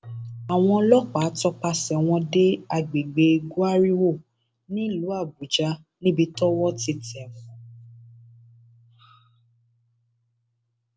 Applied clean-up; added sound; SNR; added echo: none; Keyboard (musical); 19 dB; none.